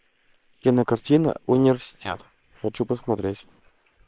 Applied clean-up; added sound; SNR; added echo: neural separator model SepFormer WHAM!.